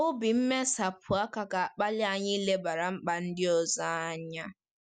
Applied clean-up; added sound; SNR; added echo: none; none; none; none.